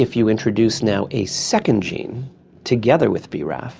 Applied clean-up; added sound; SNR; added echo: none; none; none; none.